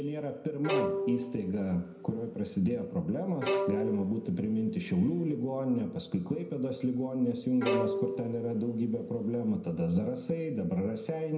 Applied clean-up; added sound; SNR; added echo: none; Bowed string instrument; 5 dB; reverberation time 0.7 s.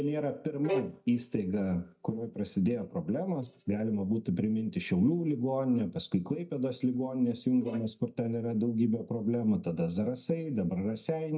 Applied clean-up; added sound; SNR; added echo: neural mask model DeepFilterNet 3.